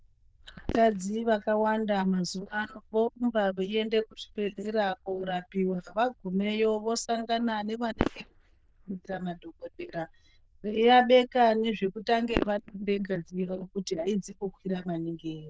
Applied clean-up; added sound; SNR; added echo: neural diffusion model UNIVERSE++.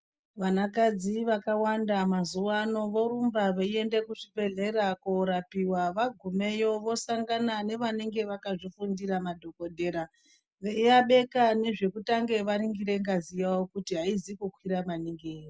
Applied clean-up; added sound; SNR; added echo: none; none; none; none.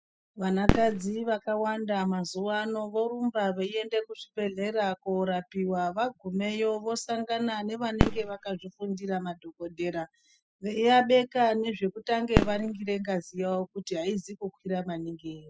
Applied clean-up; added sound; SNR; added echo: classical method spectral subtraction.